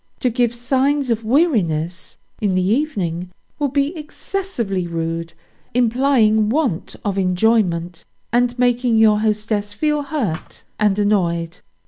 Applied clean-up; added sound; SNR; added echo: none; Thump, thud; 20 dB; none.